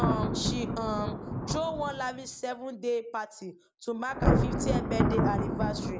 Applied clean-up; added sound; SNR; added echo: none; Thunder; -4 dB; none.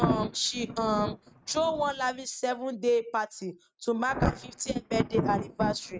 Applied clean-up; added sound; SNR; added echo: neural mask model RNNoise.